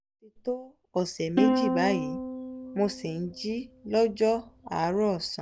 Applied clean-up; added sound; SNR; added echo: none; Plucked string instrument; 2 dB; none.